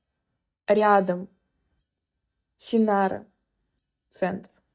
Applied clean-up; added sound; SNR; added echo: neural mask model DeepFilterNet 3.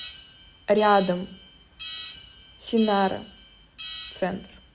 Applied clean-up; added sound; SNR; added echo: none; Alarm; 15 dB; none.